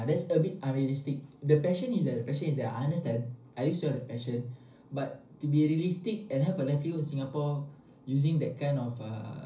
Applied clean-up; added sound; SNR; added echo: none; none; none; reverberation time 0.5 s.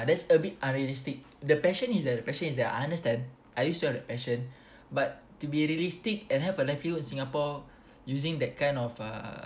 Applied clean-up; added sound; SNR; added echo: none; none; none; none.